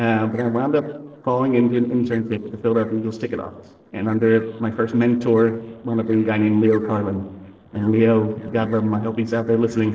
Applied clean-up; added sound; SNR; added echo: neural separator model SepFormer DNS4.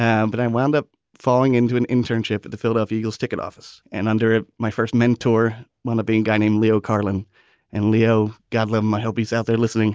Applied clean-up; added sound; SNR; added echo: none; none; none; none.